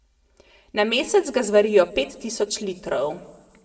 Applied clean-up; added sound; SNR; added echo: none; none; none; reverberation time 1.2 s.